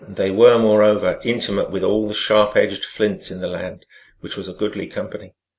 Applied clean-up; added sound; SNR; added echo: none; none; none; none.